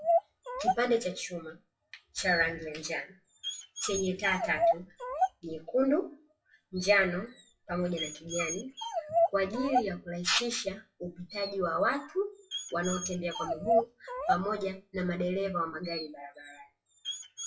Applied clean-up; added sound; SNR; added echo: classical method WPE with log-MMSE.